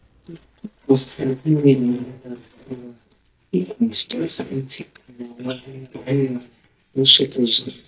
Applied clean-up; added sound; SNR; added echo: neural mask model DeepFilterNet 3.